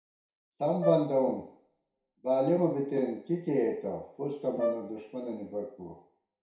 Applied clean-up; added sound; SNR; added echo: none; Brass instrument; 6 dB; reverberation time 0.6 s.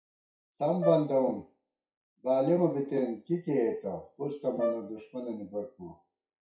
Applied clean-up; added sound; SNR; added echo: classical method WPE with log-MMSE.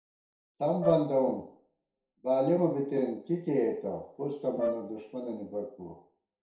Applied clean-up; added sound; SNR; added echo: neural separator model SepFormer DNS4.